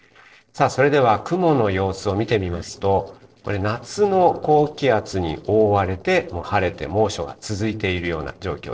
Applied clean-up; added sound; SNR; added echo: neural separator model SepFormer DNS4.